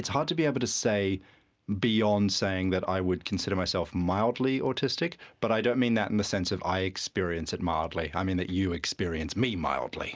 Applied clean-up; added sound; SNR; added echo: none; none; none; none.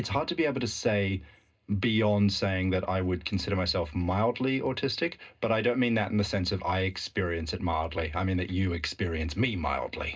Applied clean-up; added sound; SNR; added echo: none; none; none; reverberation time 0.2 s.